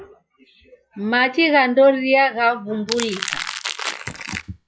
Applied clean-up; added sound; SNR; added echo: classical method log-MMSE.